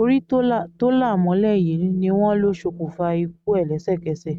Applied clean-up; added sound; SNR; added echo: neural mask model RNNoise.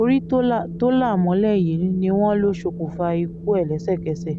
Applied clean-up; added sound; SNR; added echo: none; Wind; 12 dB; none.